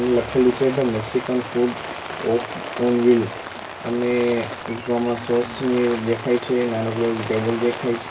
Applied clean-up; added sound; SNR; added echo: none; Rain; 10 dB; reverberation time 0.2 s.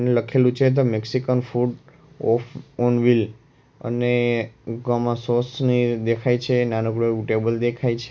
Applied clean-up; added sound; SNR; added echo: none; none; none; none.